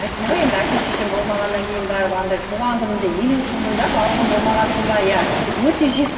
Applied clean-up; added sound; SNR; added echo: none; Waves, surf; 3 dB; reverberation time 2.5 s.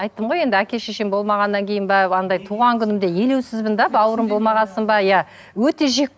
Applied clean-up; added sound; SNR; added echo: none; none; none; none.